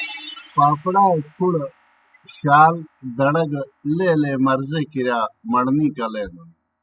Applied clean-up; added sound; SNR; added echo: classical method spectral subtraction.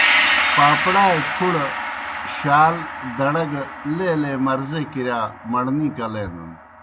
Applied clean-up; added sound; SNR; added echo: none; Gong; 3 dB; none.